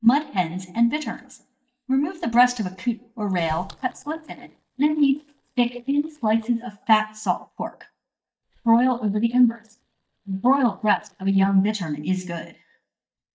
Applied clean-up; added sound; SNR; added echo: neural mask model DeepFilterNet 3.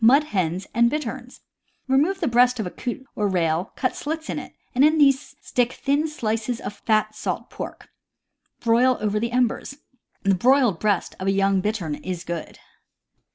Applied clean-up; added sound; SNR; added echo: none; none; none; none.